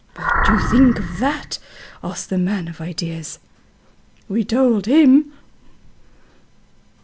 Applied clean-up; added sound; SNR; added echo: none; Animal; 0 dB; none.